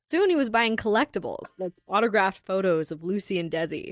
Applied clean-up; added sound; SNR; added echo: neural mask model DeepFilterNet 3.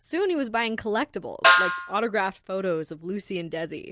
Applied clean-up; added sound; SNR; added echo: none; Snare drum; -3 dB; none.